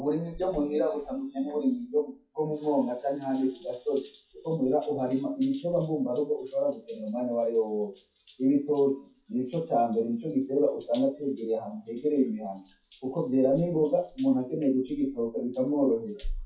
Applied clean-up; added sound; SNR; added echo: classical method WPE with log-MMSE.